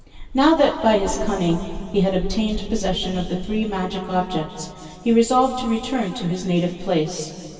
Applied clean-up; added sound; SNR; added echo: none; Wind; 12 dB; reverberation time 2.6 s.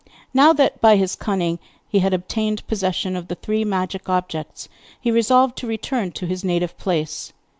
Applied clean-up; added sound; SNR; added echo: none; none; none; none.